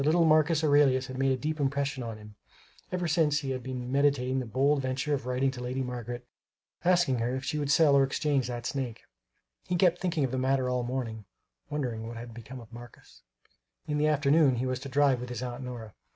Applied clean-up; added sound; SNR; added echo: none; none; none; none.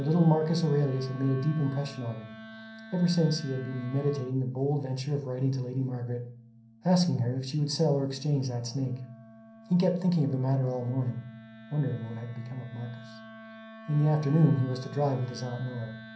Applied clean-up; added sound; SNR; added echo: none; Wind instrument, woodwind instrument; 19 dB; reverberation time 0.6 s.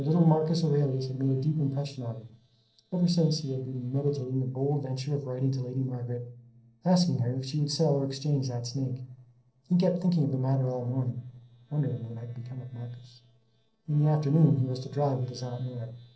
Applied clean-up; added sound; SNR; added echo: neural separator model SepFormer DNS4.